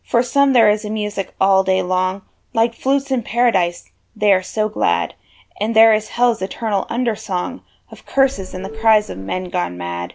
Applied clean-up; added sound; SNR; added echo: none; Subway, metro, underground / Doorbell; 13 dB; none.